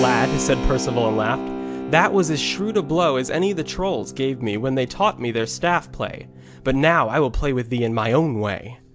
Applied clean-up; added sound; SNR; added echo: none; Keyboard (musical); 10 dB; none.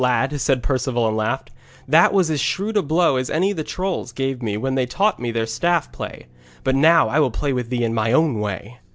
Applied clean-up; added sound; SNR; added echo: none; none; none; none.